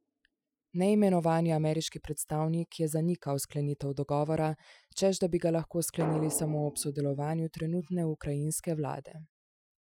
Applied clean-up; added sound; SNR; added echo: classical method Wiener filter.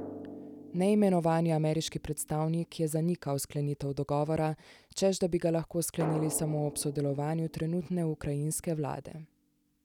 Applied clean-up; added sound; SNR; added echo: none; Drum; 16 dB; none.